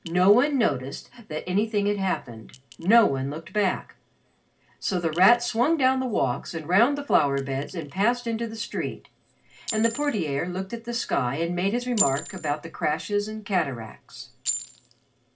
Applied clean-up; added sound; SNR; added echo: none; Chink, clink; 15 dB; reverberation time 0.4 s.